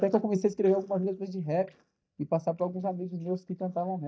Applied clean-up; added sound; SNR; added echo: neural mask model DeepFilterNet 3.